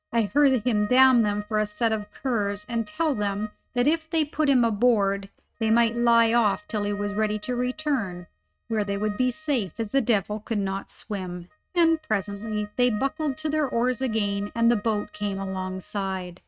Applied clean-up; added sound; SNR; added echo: neural mask model RNNoise.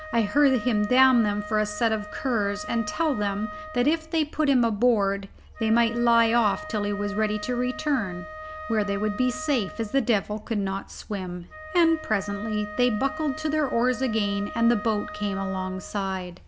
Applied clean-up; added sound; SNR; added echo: none; Wind instrument, woodwind instrument; 14 dB; none.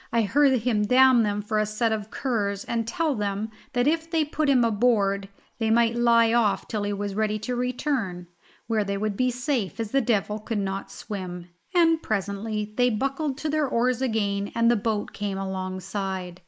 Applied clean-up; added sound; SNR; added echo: neural mask model Resemble Enhance denoiser.